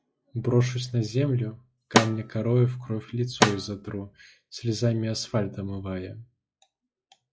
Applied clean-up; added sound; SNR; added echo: classical method log-MMSE.